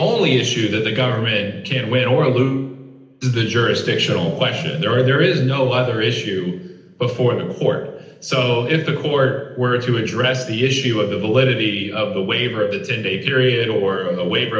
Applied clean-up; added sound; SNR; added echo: none; none; none; reverberation time 0.8 s.